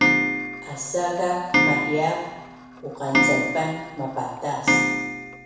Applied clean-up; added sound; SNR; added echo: none; Clock; -3 dB; reverberation time 1.1 s.